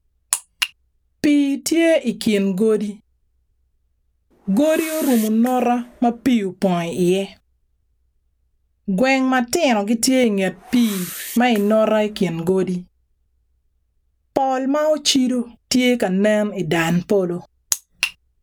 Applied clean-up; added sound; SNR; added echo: none; Whoosh, swoosh, swish; 18 dB; none.